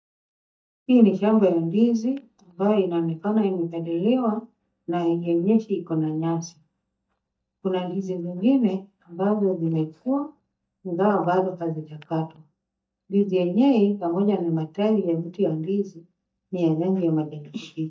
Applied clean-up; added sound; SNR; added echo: neural mask model DeepFilterNet 3.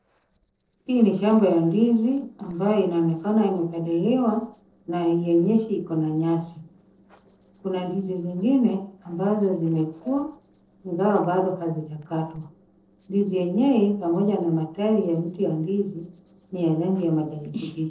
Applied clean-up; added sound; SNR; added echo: neural separator model SepFormer DNS4.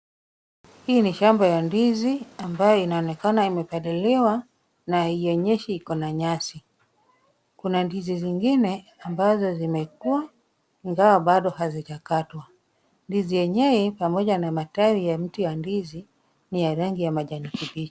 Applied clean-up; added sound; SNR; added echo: none; none; none; none.